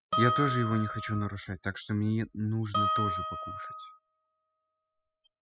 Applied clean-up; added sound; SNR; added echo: classical method spectral subtraction.